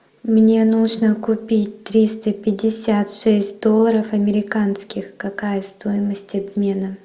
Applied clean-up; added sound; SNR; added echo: none; none; none; none.